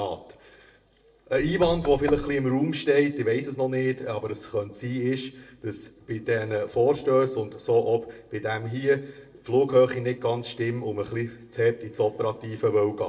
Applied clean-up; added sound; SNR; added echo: none; Knock / Wood; 12 dB; reverberation time 0.6 s.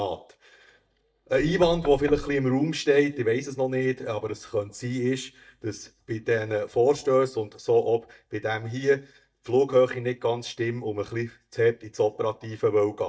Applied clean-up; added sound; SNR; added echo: neural mask model DeepFilterNet 3.